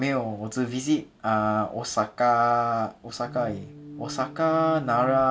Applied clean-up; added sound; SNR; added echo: none; Organ; 14 dB; none.